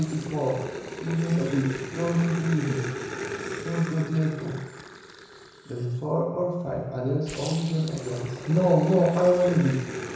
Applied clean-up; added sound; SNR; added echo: none; Growling; 10 dB; reverberation time 1.0 s.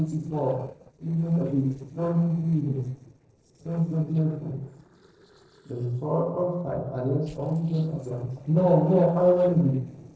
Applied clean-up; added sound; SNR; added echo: neural separator model SepFormer DNS4.